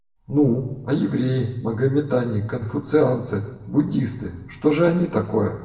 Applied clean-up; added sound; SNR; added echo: none; none; none; reverberation time 1.0 s.